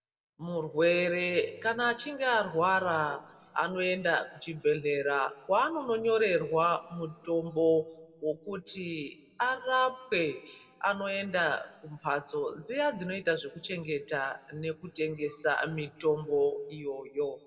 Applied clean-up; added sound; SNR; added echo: none; none; none; reverberation time 1.5 s.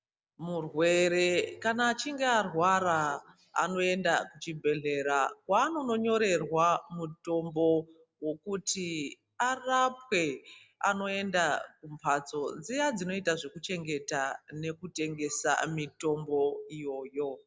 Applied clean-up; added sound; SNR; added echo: none; none; none; none.